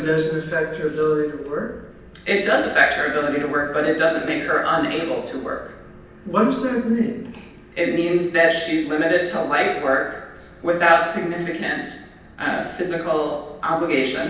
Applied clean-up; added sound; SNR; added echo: none; none; none; reverberation time 0.9 s.